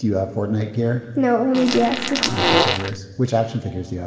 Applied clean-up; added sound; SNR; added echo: none; Fart; 0 dB; reverberation time 2.0 s.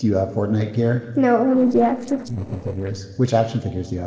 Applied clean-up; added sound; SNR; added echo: neural separator model SepFormer DNS4.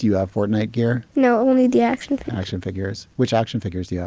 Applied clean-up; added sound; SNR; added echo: none; none; none; none.